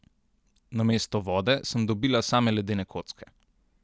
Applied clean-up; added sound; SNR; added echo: none; none; none; none.